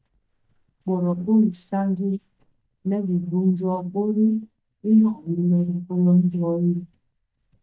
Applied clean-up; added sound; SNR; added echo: neural mask model DeepFilterNet 3.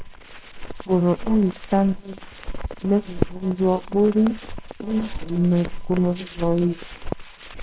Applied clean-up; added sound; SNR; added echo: neural separator model SepFormer WHAMR!.